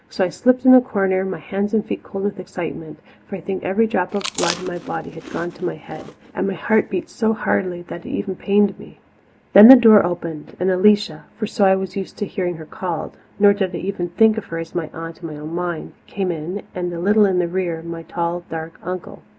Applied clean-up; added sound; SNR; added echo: none; Chewing, mastication; 13 dB; none.